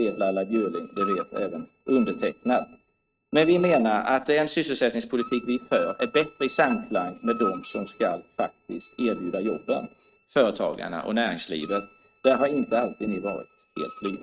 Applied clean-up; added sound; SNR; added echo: neural mask model RNNoise.